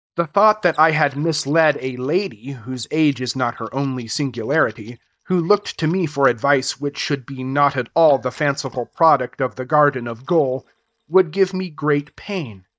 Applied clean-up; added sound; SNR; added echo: neural mask model DeepFilterNet 3.